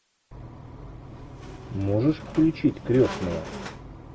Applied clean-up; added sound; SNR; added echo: none; Squeak; 14 dB; none.